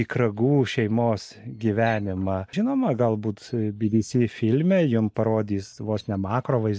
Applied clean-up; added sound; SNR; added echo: neural mask model DeepFilterNet 3.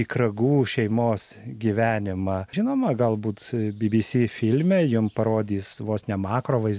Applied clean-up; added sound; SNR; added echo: none; none; none; none.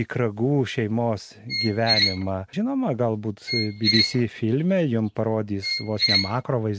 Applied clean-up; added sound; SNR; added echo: neural mask model RNNoise.